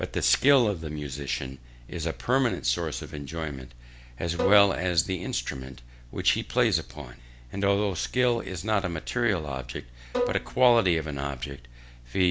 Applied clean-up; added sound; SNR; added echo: none; Bowed string instrument; 7 dB; none.